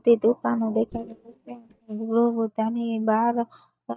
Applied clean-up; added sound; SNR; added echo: neural mask model DeepFilterNet 3.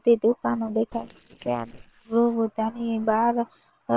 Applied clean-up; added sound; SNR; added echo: neural separator model SepFormer WHAM!.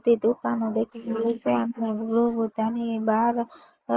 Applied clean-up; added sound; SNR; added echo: neural mask model Resemble Enhance denoiser.